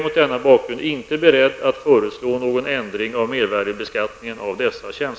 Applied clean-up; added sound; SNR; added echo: none; none; none; none.